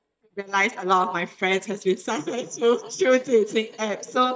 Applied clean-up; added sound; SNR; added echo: neural mask model DeepFilterNet 3.